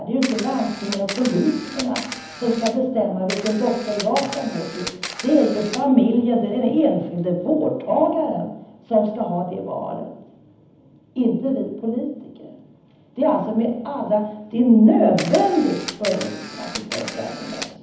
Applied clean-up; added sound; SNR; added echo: none; Camera; 12 dB; reverberation time 0.8 s.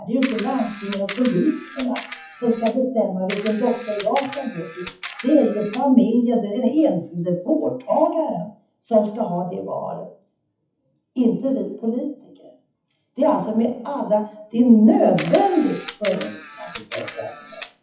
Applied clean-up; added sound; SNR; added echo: classical method WPE with log-MMSE.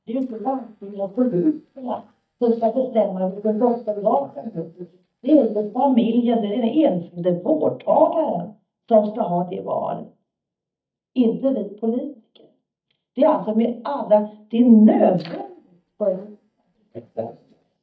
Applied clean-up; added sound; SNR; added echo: neural mask model DeepFilterNet 3.